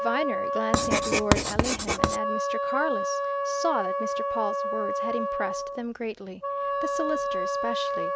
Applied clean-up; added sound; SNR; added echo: none; Wind instrument, woodwind instrument + Writing; -5 dB; none.